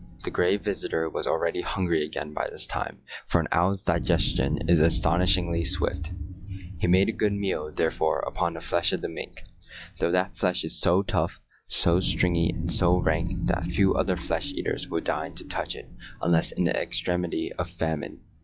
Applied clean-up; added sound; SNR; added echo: classical method log-MMSE.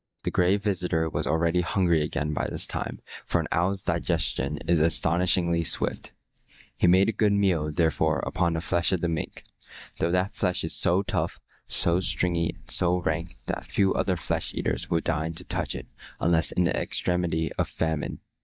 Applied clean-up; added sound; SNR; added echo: neural mask model DeepFilterNet 3.